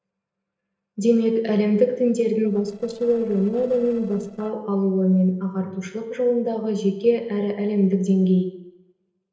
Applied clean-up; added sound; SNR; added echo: neural separator model SepFormer DNS4.